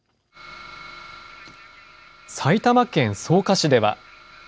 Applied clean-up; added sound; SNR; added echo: none; none; none; none.